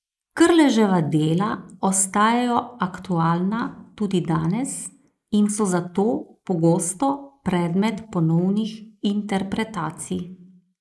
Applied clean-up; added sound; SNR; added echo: neural mask model Resemble Enhance denoiser.